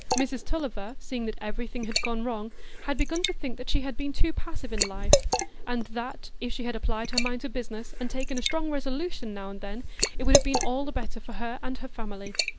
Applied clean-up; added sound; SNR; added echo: none; Liquid; 6 dB; none.